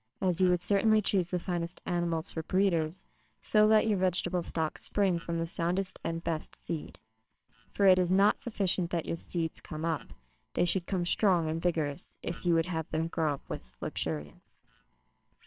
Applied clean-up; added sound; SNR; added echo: neural separator model SepFormer WHAMR!.